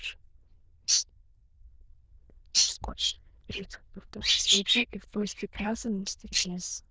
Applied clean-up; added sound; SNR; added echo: neural diffusion model UNIVERSE++.